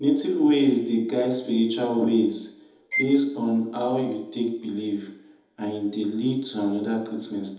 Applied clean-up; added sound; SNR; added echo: none; Bowed string instrument; 7 dB; reverberation time 1.0 s.